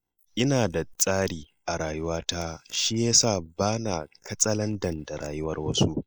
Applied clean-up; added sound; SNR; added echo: neural mask model Resemble Enhance denoiser.